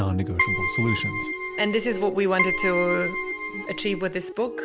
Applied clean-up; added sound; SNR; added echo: none; Keyboard (musical); 2 dB; none.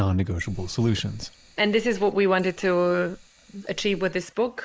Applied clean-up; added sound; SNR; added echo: neural mask model Resemble Enhance denoiser.